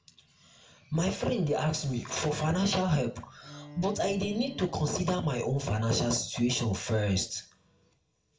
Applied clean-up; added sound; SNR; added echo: none; Bowed string instrument; 19 dB; reverberation time 0.3 s.